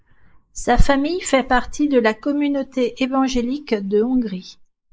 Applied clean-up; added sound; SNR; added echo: neural mask model Resemble Enhance denoiser.